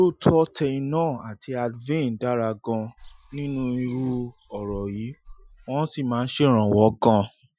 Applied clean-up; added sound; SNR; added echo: classical method Wiener filter.